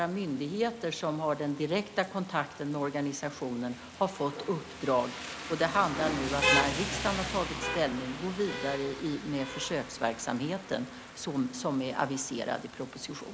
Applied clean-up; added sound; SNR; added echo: none; Rain; 6 dB; none.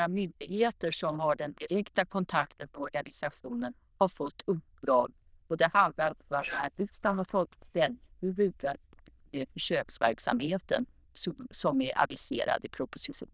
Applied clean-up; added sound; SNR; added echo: neural diffusion model UNIVERSE++.